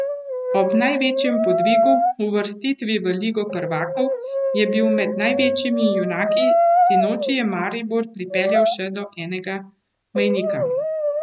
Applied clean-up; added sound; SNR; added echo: none; Brass instrument; -1 dB; none.